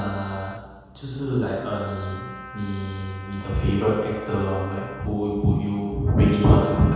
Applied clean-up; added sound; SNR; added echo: none; Wind instrument, woodwind instrument; 18 dB; reverberation time 1.2 s.